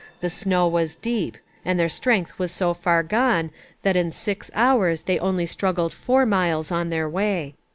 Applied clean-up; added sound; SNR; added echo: neural mask model Resemble Enhance denoiser.